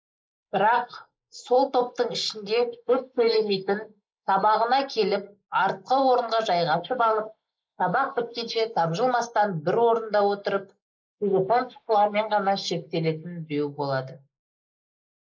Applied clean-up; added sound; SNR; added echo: neural mask model Resemble Enhance denoiser.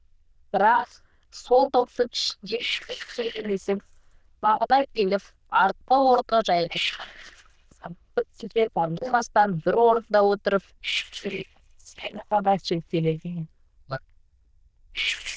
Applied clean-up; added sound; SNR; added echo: neural diffusion model UNIVERSE++.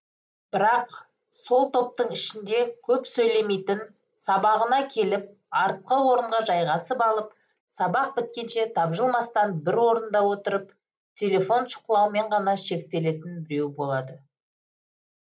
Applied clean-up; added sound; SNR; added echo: none; none; none; none.